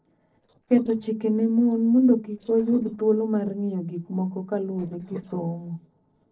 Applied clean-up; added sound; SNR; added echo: neural separator model SepFormer DNS4.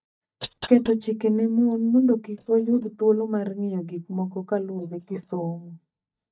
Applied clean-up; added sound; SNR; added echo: neural mask model DeepFilterNet 3.